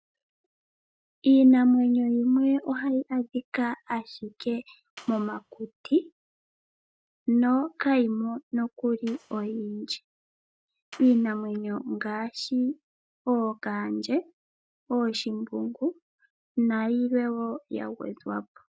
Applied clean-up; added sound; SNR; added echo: neural mask model RNNoise.